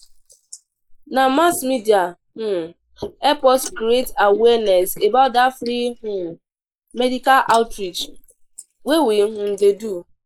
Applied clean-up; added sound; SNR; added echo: neural mask model Resemble Enhance denoiser.